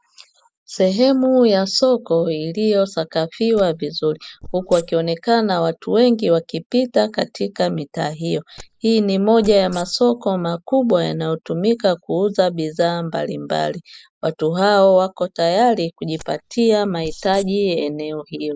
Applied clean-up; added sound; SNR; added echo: neural mask model Resemble Enhance denoiser.